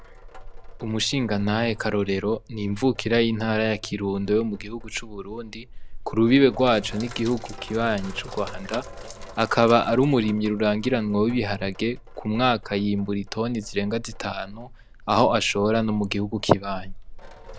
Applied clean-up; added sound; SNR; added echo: none; Sink (filling or washing); 14 dB; none.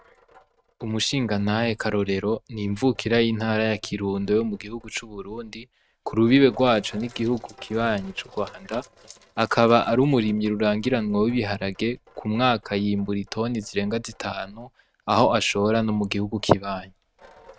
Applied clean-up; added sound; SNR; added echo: neural mask model RNNoise.